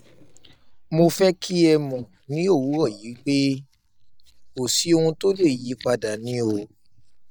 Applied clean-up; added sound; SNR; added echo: neural mask model DeepFilterNet 3.